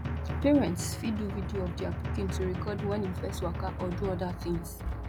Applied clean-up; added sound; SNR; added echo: none; Drum; 2 dB; none.